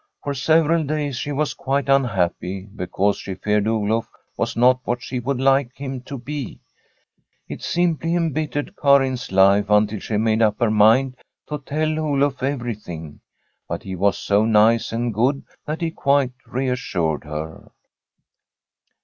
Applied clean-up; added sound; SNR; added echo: none; none; none; none.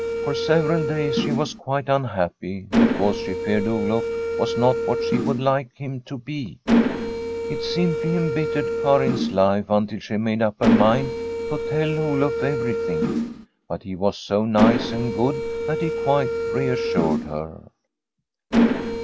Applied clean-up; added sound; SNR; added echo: none; Mechanisms; 0 dB; none.